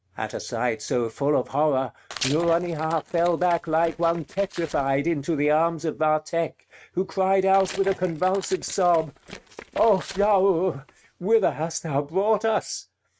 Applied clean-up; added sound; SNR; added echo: neural mask model RNNoise.